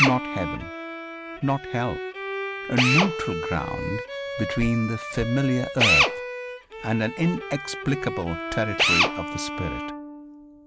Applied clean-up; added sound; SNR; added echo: none; Bowed string instrument + Drill; 0 dB; none.